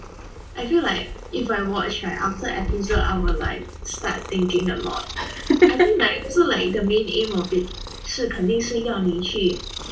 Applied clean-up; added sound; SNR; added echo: none; Purr; 18 dB; reverberation time 0.2 s.